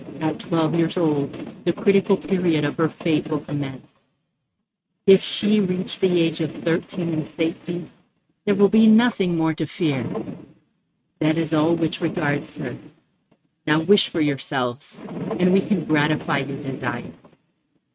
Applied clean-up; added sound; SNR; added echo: neural mask model RNNoise.